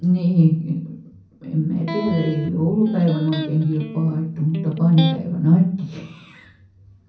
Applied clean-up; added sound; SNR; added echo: none; Electric guitar; 12 dB; reverberation time 0.6 s.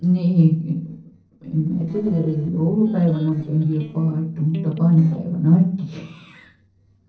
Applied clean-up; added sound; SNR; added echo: neural separator model SepFormer DNS4.